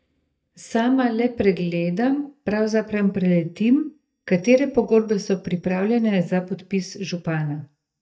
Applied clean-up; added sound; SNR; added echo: neural mask model DeepFilterNet 3.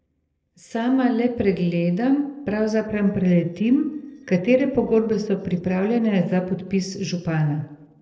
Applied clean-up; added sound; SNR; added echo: neural separator model SepFormer DNS4.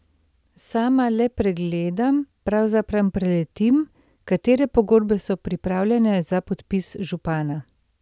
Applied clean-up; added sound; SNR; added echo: none; none; none; none.